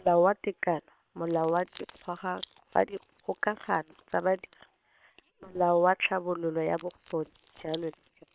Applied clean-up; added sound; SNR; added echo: neural separator model SepFormer WHAM!.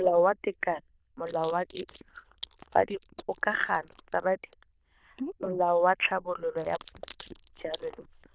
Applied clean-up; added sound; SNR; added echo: neural diffusion model UNIVERSE++.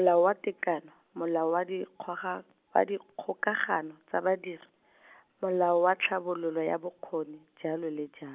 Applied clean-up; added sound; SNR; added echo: none; none; none; none.